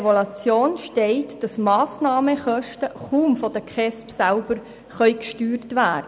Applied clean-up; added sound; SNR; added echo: none; none; none; none.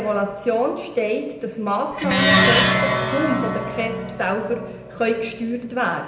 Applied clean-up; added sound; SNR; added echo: none; Plucked string instrument; 0 dB; reverberation time 0.8 s.